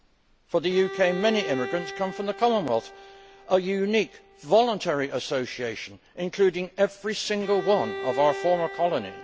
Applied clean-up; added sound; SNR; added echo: none; Bowed string instrument; 13 dB; none.